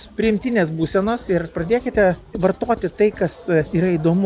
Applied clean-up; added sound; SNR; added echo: none; Writing; 20 dB; none.